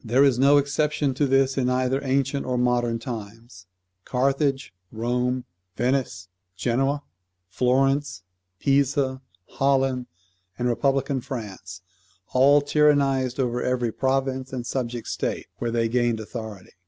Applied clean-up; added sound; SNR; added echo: none; none; none; none.